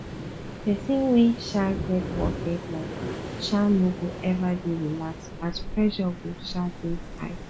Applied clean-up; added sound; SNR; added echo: none; Waves, surf; 8 dB; none.